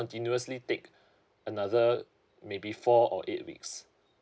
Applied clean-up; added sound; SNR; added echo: none; none; none; none.